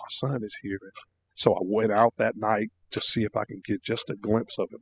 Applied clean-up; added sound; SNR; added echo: classical method spectral subtraction.